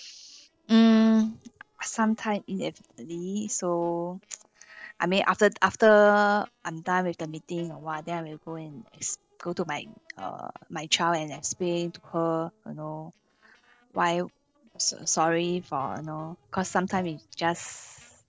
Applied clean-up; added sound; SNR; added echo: neural separator model SepFormer DNS4.